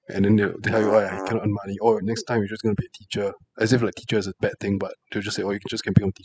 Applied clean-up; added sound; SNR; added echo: classical method spectral subtraction.